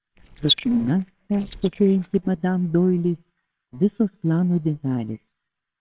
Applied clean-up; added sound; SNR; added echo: neural separator model SepFormer WHAMR!.